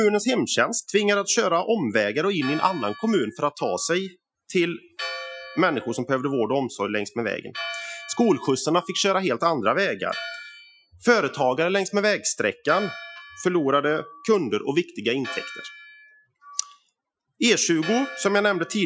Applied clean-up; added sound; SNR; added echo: classical method Wiener filter.